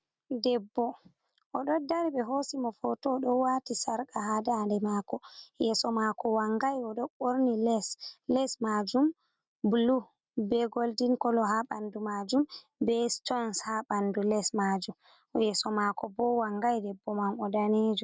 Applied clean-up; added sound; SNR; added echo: none; none; none; none.